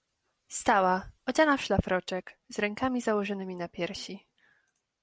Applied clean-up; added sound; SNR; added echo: none; none; none; none.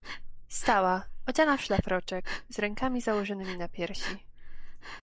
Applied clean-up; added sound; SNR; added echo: neural mask model Resemble Enhance denoiser.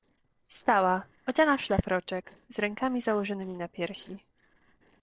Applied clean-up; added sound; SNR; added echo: neural separator model SepFormer DNS4.